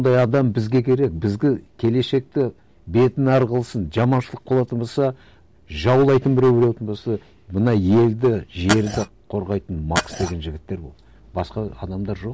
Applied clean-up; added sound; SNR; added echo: none; Glass; 4 dB; none.